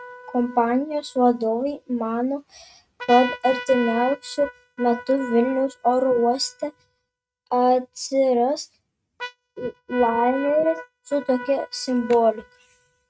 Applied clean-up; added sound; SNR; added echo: neural mask model RNNoise.